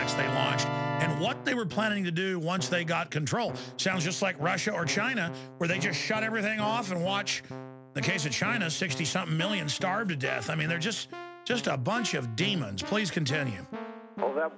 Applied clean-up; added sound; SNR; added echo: none; Keyboard (musical); 8 dB; none.